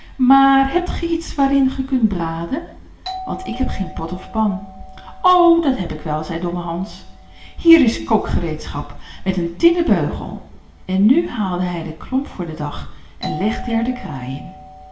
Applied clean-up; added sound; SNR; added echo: none; Doorbell; 20 dB; reverberation time 0.8 s.